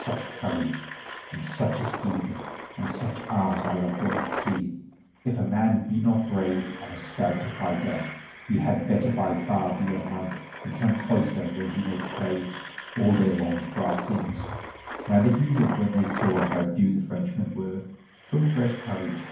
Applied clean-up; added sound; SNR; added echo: none; Engine; 11 dB; reverberation time 0.9 s.